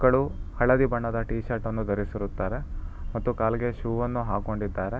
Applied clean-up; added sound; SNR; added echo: none; none; none; none.